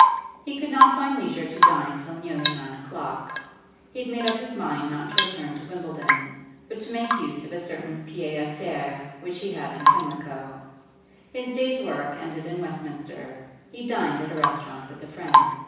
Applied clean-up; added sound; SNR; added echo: none; Drip / Water tap, faucet / Rain; -4 dB; reverberation time 1.1 s.